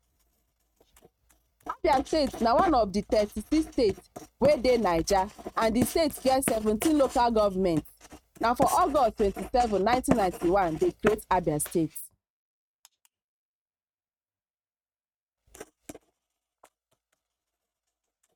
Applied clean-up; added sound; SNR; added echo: neural mask model RNNoise.